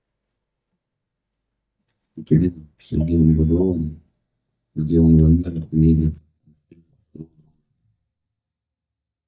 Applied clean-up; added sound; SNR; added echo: neural mask model DeepFilterNet 3.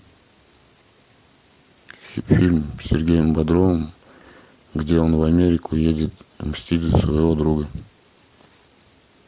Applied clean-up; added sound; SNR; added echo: none; none; none; none.